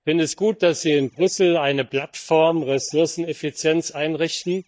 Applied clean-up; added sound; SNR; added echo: neural mask model DeepFilterNet 3.